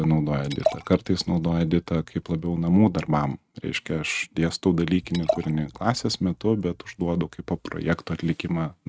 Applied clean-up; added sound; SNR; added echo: neural mask model RNNoise.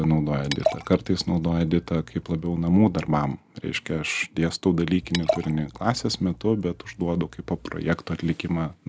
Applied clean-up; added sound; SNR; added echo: none; Liquid; 10 dB; none.